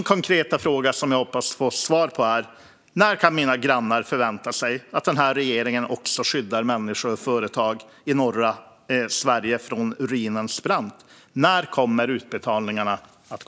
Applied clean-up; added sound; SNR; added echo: none; none; none; none.